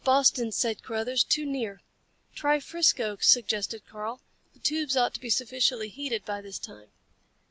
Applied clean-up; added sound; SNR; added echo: none; none; none; none.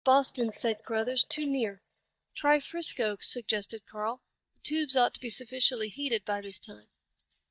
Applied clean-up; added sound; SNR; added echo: neural mask model DeepFilterNet 3.